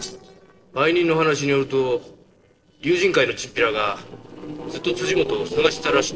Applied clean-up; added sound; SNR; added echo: neural separator model SepFormer DNS4.